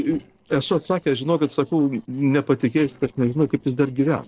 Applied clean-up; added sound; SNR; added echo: neural separator model SepFormer DNS4.